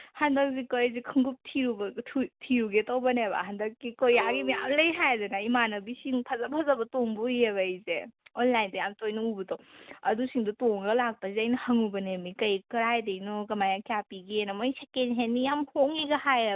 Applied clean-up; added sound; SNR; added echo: none; Bowed string instrument; 14 dB; none.